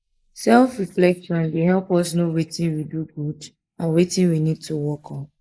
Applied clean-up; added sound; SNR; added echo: neural mask model Resemble Enhance denoiser.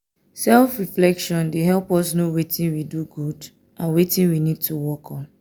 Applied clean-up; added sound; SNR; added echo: none; none; none; none.